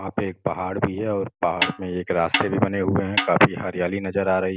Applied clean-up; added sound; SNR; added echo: none; Snare drum; 5 dB; none.